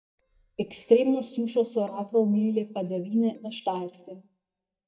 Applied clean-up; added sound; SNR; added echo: neural mask model DeepFilterNet 3.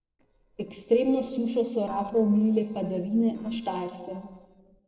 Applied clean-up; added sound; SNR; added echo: neural separator model SepFormer DNS4.